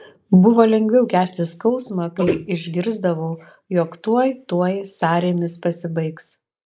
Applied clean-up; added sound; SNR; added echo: neural mask model Resemble Enhance denoiser.